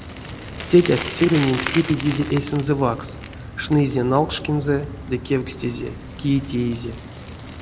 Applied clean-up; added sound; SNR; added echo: none; Bicycle; 11 dB; none.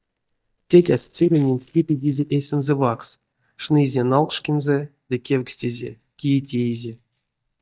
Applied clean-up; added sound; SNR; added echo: neural mask model DeepFilterNet 3.